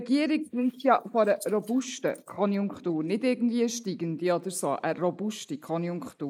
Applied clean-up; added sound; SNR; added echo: neural mask model Resemble Enhance denoiser.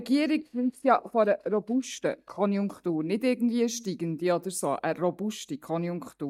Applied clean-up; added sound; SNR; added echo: neural mask model DeepFilterNet 3.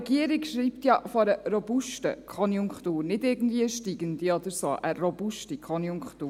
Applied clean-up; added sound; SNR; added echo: none; none; none; none.